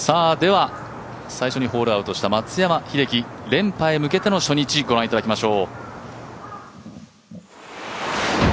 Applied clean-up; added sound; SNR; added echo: none; none; none; none.